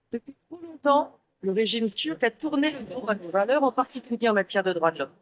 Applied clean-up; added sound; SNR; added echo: neural mask model DeepFilterNet 3.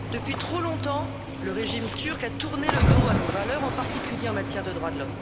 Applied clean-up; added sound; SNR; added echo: none; Cricket / Waves, surf; -4 dB; none.